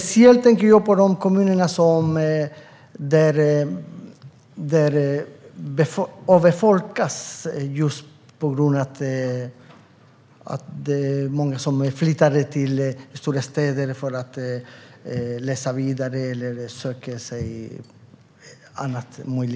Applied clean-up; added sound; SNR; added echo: none; none; none; none.